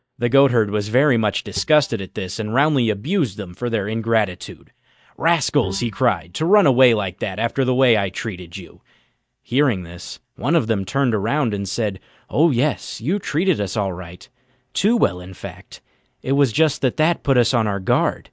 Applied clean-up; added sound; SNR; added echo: neural mask model DeepFilterNet 3.